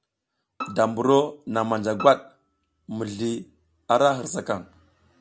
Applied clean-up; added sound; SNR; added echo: none; Bowed string instrument; 16 dB; none.